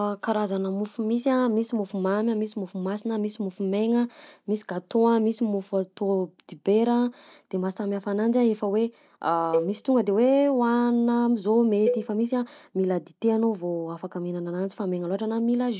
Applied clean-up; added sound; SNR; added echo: none; Cowbell; 9 dB; none.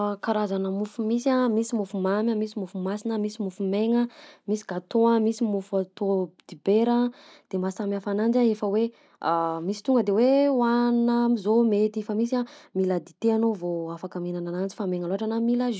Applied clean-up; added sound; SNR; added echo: none; none; none; none.